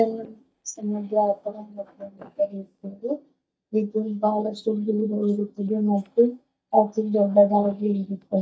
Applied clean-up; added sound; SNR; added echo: neural mask model DeepFilterNet 3.